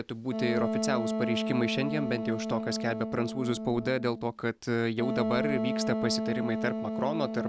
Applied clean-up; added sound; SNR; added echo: none; Wind instrument, woodwind instrument; 1 dB; none.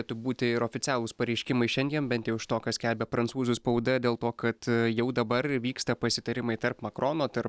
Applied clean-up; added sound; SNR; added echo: none; none; none; none.